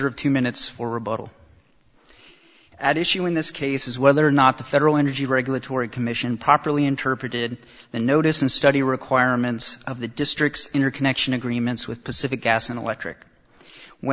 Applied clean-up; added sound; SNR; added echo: none; none; none; none.